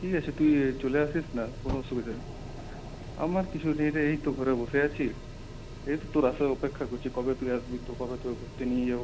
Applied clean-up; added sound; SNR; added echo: none; Mechanical fan + Fire; 10 dB; none.